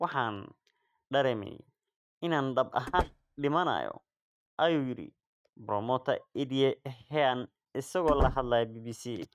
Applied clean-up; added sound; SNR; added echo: neural mask model RNNoise.